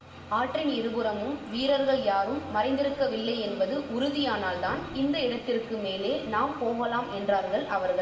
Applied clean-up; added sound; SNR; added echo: none; none; none; reverberation time 1.0 s.